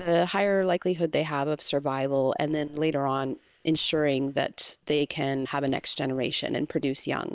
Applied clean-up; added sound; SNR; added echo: neural separator model SepFormer WHAM!.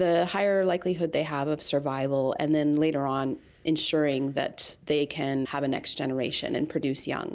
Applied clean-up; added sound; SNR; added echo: none; none; none; none.